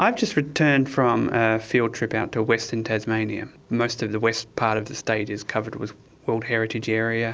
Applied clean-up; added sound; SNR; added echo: none; none; none; none.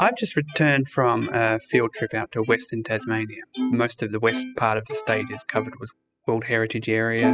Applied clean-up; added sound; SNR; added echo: classical method spectral subtraction.